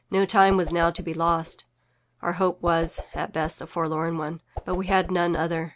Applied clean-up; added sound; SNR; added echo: none; Whoosh, swoosh, swish; 13 dB; none.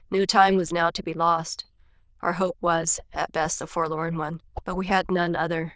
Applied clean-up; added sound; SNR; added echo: neural diffusion model UNIVERSE++.